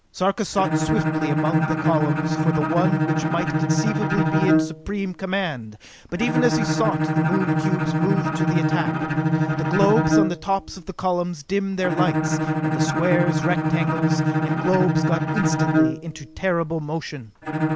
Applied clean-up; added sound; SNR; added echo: none; Bowed string instrument; -3 dB; none.